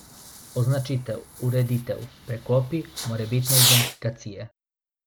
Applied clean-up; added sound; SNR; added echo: none; Fireworks; 3 dB; none.